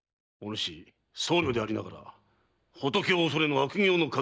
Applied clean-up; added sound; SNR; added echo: neural mask model DeepFilterNet 3.